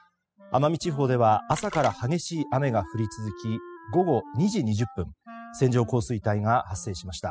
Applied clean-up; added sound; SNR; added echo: classical method spectral subtraction.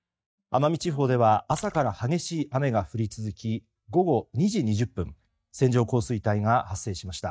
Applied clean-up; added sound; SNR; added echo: neural mask model DeepFilterNet 3.